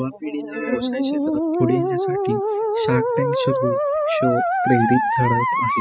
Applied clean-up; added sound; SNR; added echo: classical method spectral subtraction.